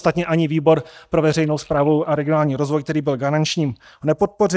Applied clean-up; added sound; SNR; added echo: neural mask model DeepFilterNet 3.